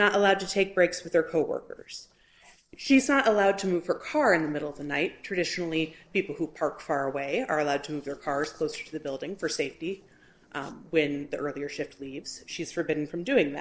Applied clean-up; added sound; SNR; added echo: neural separator model SepFormer DNS4.